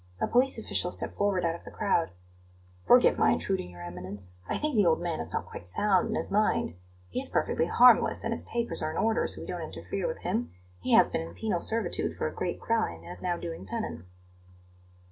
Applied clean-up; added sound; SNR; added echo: none; none; none; none.